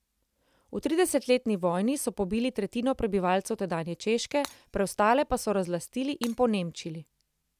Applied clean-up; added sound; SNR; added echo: none; Shatter; 18 dB; none.